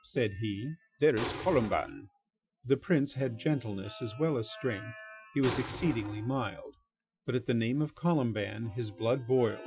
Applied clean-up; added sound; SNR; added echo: classical method Wiener filter.